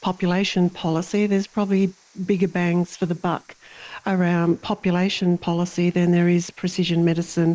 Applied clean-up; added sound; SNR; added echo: neural mask model Resemble Enhance denoiser.